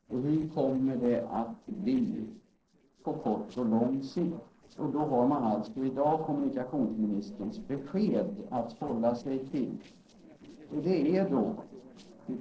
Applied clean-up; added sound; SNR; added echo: neural separator model SepFormer DNS4.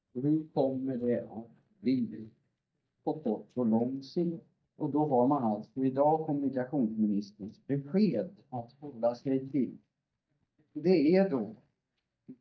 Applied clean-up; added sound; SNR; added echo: neural mask model DeepFilterNet 3.